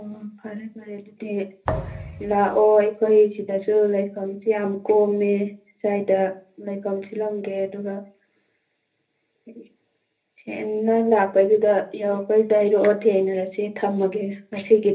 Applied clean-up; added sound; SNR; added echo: none; Thump, thud; 9 dB; reverberation time 0.3 s.